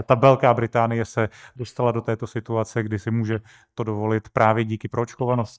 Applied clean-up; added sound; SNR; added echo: neural mask model DeepFilterNet 3.